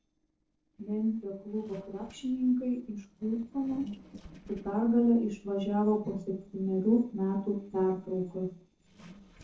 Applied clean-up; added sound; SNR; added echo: neural separator model SepFormer DNS4.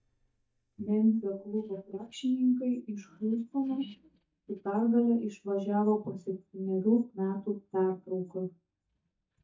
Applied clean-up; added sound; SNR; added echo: neural mask model DeepFilterNet 3.